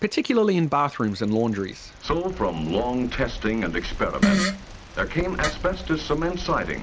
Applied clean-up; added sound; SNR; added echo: none; Fart; 3 dB; none.